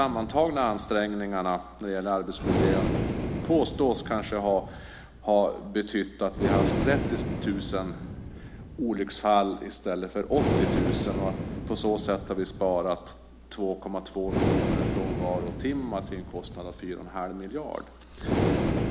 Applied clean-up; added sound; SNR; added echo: none; Breathing; 2 dB; none.